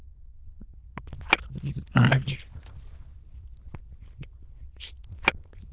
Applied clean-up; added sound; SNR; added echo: neural diffusion model UNIVERSE++.